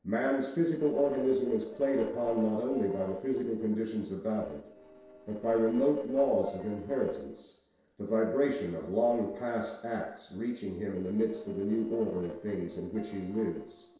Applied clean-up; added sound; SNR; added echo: neural separator model SepFormer DNS4.